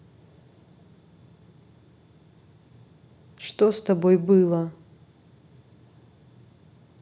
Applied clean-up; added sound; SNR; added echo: none; none; none; none.